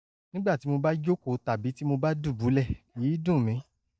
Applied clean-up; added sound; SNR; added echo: neural mask model DeepFilterNet 3.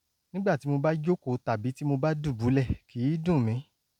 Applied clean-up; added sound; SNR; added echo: none; none; none; none.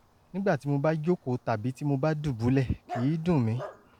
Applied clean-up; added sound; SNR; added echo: none; Dog; 18 dB; none.